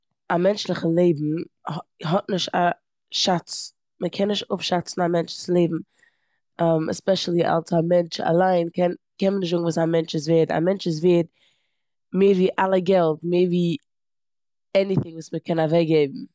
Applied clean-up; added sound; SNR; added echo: none; none; none; none.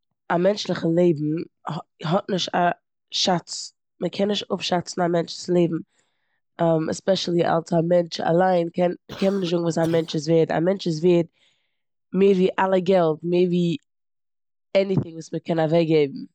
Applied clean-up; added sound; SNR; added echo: neural mask model Resemble Enhance denoiser.